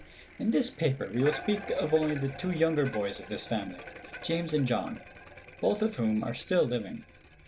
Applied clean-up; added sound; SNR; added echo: none; Bicycle; 15 dB; none.